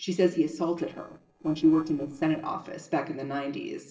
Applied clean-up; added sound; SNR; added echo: neural separator model SepFormer DNS4.